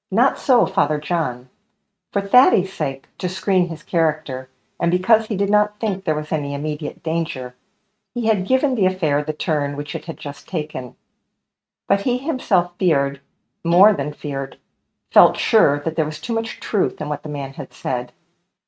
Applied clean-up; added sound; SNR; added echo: neural mask model RNNoise.